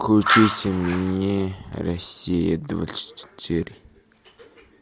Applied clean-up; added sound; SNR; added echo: none; none; none; none.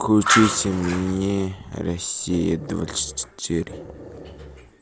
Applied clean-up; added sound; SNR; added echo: none; Growling; 17 dB; none.